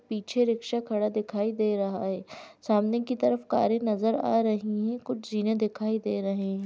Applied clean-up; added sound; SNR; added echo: none; none; none; none.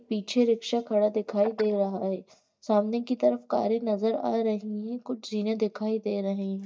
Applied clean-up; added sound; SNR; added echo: neural mask model DeepFilterNet 3.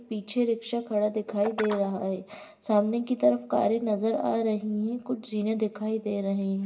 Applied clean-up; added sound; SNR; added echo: none; Guitar; 15 dB; reverberation time 0.7 s.